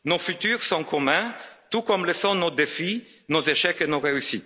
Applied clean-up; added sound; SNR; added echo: none; none; none; none.